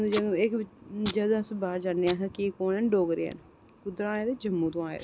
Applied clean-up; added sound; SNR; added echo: none; Packing tape, duct tape; 16 dB; none.